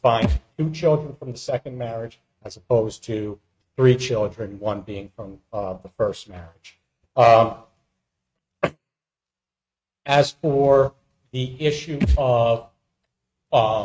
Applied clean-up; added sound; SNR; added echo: neural mask model RNNoise.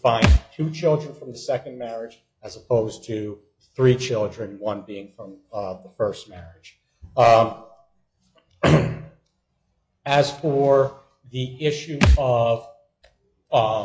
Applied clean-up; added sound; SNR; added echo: classical method log-MMSE.